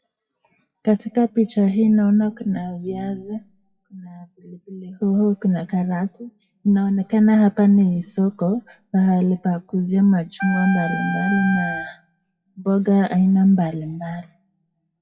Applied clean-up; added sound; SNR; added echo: classical method WPE with log-MMSE.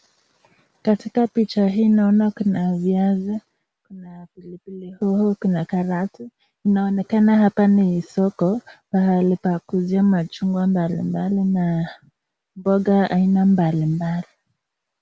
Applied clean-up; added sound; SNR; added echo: none; none; none; none.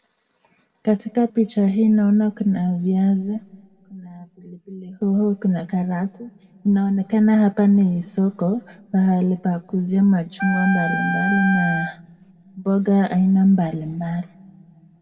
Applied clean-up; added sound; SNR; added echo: none; Wind instrument, woodwind instrument; 5 dB; reverberation time 1.5 s.